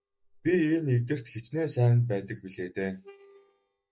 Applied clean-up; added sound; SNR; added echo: neural mask model DeepFilterNet 3.